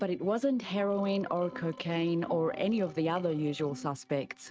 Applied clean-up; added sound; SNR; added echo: neural mask model RNNoise.